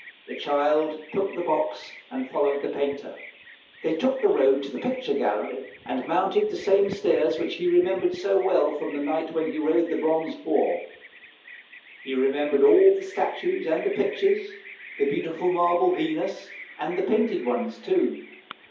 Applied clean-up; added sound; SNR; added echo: none; Bird vocalization, bird call, bird song; 20 dB; reverberation time 0.5 s.